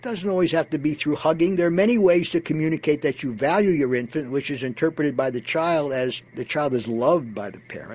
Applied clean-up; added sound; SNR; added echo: none; none; none; none.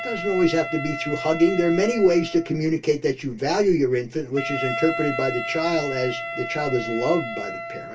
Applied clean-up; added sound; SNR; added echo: none; Wind instrument, woodwind instrument; 9 dB; reverberation time 0.1 s.